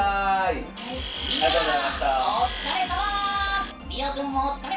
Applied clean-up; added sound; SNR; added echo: none; Tools; 5 dB; reverberation time 0.3 s.